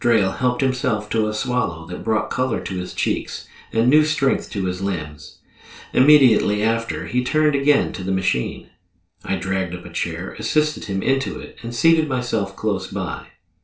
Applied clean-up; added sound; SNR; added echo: none; none; none; reverberation time 0.3 s.